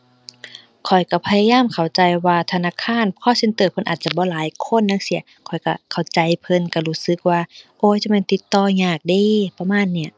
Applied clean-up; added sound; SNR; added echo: none; none; none; none.